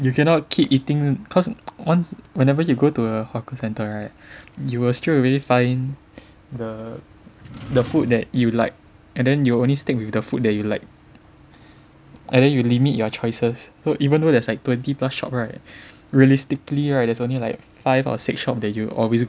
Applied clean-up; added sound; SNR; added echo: none; Drawer open or close; 16 dB; none.